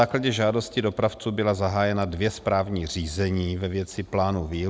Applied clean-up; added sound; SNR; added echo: none; none; none; none.